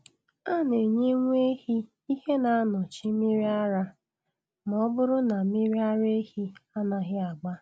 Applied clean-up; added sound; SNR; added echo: none; none; none; none.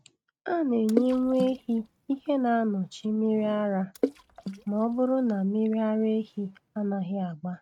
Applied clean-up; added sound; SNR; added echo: neural mask model RNNoise.